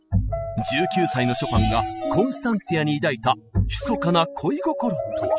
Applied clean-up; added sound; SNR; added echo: classical method spectral subtraction.